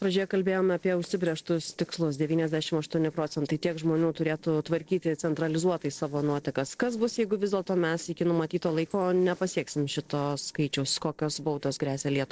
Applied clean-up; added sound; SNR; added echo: neural separator model SepFormer DNS4.